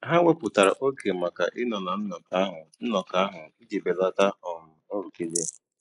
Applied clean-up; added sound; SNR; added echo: neural mask model Resemble Enhance denoiser.